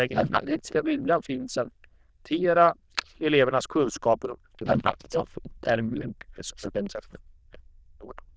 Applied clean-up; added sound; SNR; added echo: neural diffusion model UNIVERSE++.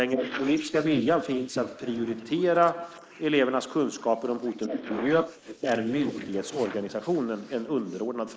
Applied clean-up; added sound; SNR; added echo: neural mask model Resemble Enhance denoiser.